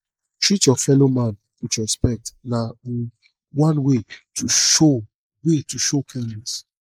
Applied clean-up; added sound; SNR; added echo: neural mask model Resemble Enhance denoiser.